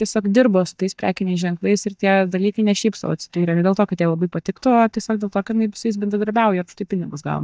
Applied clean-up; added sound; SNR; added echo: neural mask model DeepFilterNet 3.